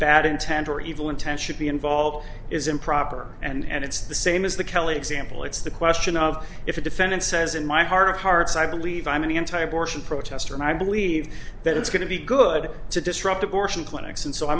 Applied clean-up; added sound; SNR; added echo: none; none; none; none.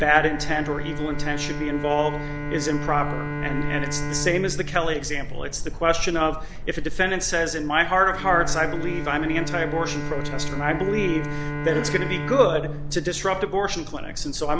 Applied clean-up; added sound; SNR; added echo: none; Bowed string instrument; 9 dB; none.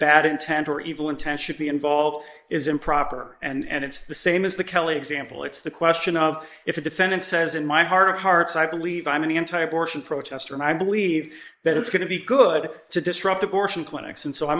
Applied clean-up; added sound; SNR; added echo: neural mask model Resemble Enhance denoiser.